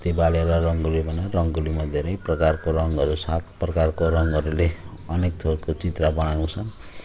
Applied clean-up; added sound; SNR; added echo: none; none; none; none.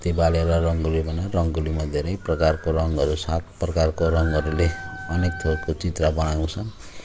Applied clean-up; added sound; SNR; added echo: none; Wind instrument, woodwind instrument; 14 dB; none.